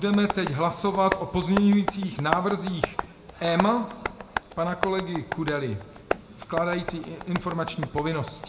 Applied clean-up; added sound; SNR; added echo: none; Tap; 7 dB; reverberation time 0.7 s.